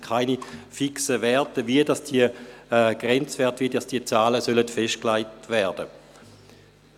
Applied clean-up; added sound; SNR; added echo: none; none; none; none.